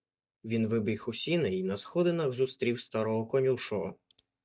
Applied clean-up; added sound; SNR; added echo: neural mask model DeepFilterNet 3.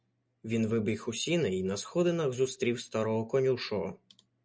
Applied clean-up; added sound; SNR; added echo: none; none; none; none.